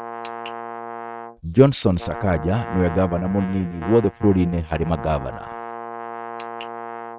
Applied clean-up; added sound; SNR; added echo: neural mask model RNNoise.